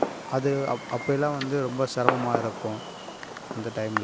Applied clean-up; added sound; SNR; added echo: none; Fireworks; 4 dB; none.